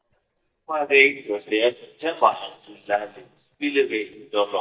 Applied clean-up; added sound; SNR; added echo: neural mask model DeepFilterNet 3.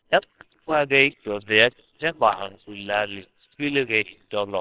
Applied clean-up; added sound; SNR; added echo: neural separator model SepFormer WHAMR!.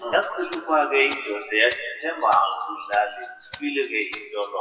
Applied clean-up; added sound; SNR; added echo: classical method WPE with log-MMSE.